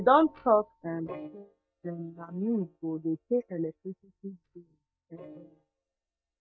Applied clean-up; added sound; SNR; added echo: neural mask model DeepFilterNet 3.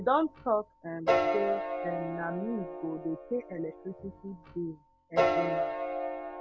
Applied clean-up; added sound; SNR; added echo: none; Piano; -2 dB; none.